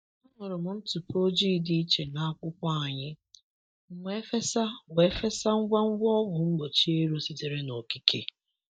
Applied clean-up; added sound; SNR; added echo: neural mask model DeepFilterNet 3.